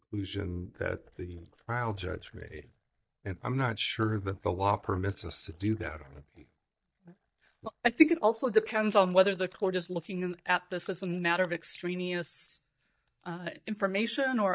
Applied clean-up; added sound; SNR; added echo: neural mask model DeepFilterNet 3.